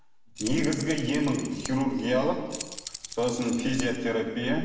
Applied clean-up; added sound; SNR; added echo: none; Keys jangling; 12 dB; reverberation time 1.1 s.